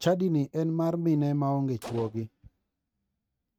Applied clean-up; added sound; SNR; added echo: neural mask model RNNoise.